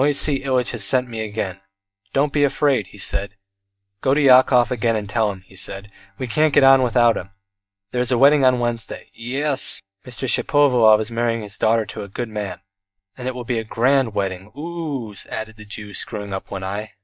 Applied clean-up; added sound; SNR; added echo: neural mask model DeepFilterNet 3.